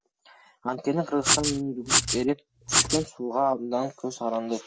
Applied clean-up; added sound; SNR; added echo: none; Writing; -4 dB; none.